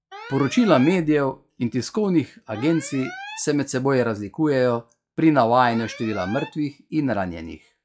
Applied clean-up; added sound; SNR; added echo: classical method log-MMSE.